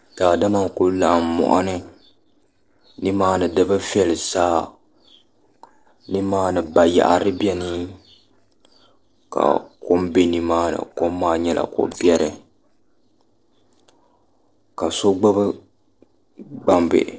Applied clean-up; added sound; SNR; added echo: neural separator model SepFormer DNS4.